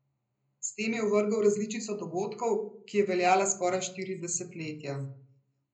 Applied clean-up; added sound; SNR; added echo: none; none; none; reverberation time 0.5 s.